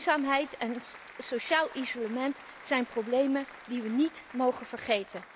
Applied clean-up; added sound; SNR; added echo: none; Applause; 18 dB; none.